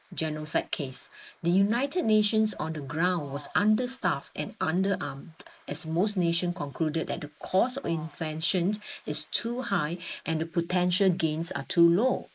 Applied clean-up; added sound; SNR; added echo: neural mask model Resemble Enhance denoiser.